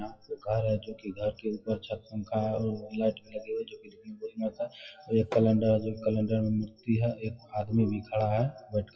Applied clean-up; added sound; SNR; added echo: classical method WPE with log-MMSE.